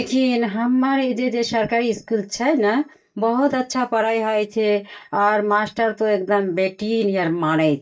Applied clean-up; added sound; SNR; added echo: neural mask model DeepFilterNet 3.